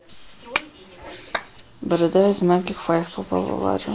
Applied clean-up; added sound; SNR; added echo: neural mask model Resemble Enhance denoiser.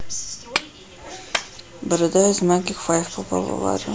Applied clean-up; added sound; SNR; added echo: none; Clapping; 13 dB; none.